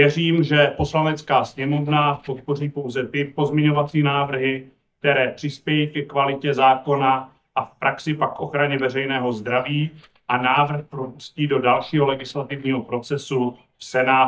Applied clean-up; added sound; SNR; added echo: neural mask model DeepFilterNet 3.